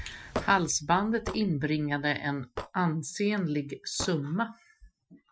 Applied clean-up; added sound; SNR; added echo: classical method Wiener filter.